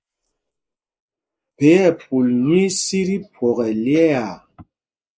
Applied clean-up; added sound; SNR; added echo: neural mask model Resemble Enhance denoiser.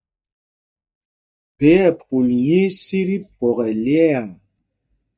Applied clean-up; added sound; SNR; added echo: neural mask model DeepFilterNet 3.